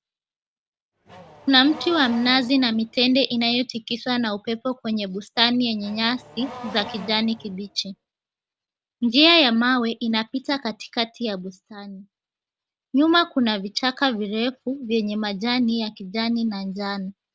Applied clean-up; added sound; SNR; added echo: none; Race car, auto racing / Accelerating, revving, vroom; 17 dB; none.